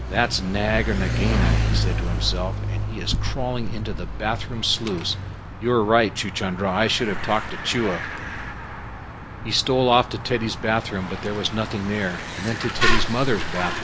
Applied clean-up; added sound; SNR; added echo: none; Mechanisms / Bicycle; 1 dB; none.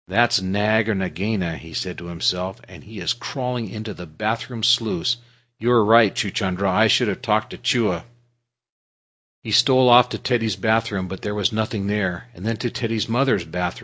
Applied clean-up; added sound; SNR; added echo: none; none; none; none.